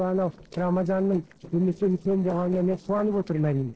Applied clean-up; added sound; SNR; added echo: neural separator model SepFormer DNS4.